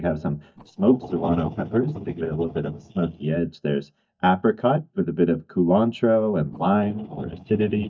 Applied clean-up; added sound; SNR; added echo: neural mask model DeepFilterNet 3.